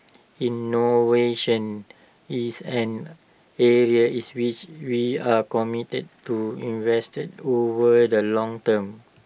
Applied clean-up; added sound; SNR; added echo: none; none; none; none.